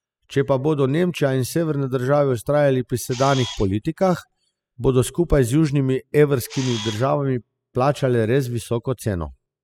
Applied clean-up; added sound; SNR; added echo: classical method spectral subtraction.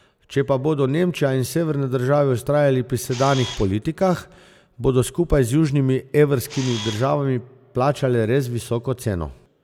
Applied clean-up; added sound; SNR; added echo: none; Camera; 12 dB; none.